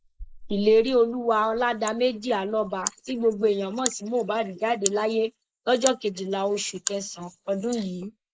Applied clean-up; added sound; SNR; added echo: neural mask model Resemble Enhance denoiser.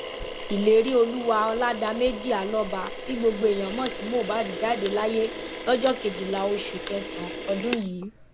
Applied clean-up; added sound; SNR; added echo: none; Camera; 7 dB; none.